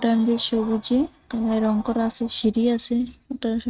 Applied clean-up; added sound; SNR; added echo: neural mask model RNNoise.